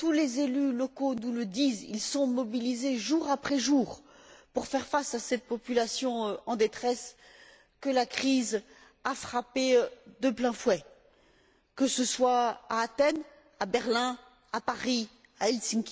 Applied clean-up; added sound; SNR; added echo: none; none; none; none.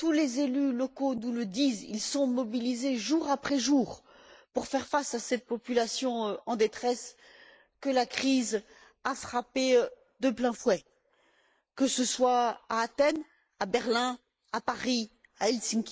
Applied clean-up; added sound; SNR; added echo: neural mask model Resemble Enhance denoiser.